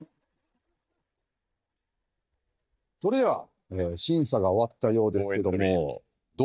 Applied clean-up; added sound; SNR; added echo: neural mask model DeepFilterNet 3.